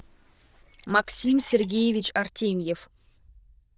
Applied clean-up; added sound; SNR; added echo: neural diffusion model UNIVERSE++.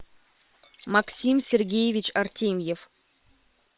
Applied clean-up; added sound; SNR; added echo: neural separator model SepFormer WHAM!.